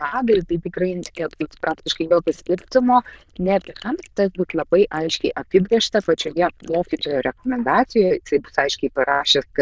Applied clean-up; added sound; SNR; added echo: neural diffusion model UNIVERSE++.